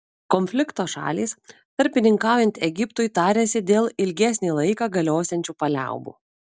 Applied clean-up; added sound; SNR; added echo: none; none; none; none.